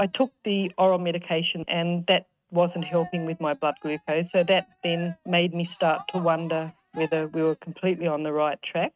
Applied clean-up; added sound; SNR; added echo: neural mask model RNNoise.